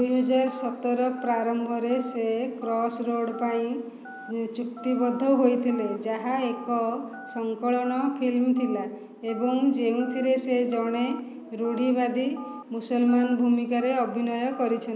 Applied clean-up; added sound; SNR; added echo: none; Telephone; 19 dB; none.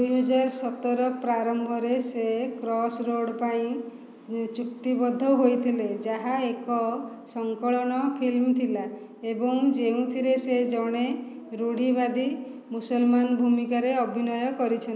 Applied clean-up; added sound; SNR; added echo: none; none; none; none.